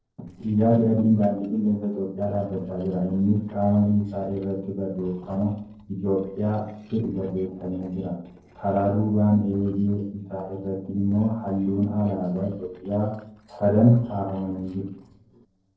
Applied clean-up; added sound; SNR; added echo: neural separator model SepFormer DNS4.